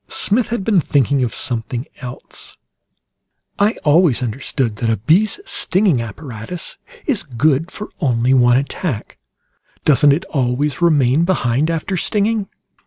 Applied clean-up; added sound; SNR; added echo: none; none; none; none.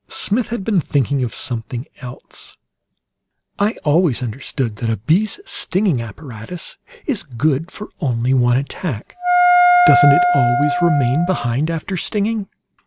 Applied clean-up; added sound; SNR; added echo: none; Wind instrument, woodwind instrument; -4 dB; none.